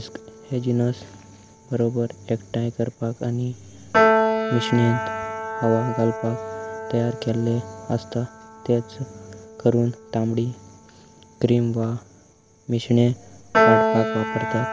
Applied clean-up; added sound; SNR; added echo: none; Piano; 2 dB; none.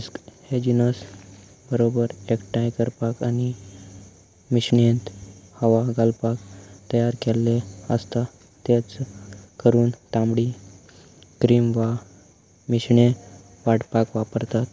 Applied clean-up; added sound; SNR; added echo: none; none; none; none.